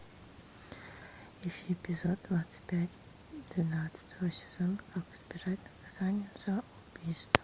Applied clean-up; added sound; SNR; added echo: none; none; none; none.